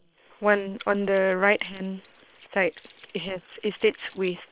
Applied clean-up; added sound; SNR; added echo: neural separator model SepFormer WHAM!.